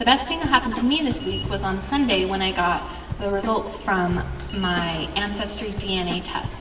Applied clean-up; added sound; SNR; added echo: none; Subway, metro, underground; 16 dB; reverberation time 1.4 s.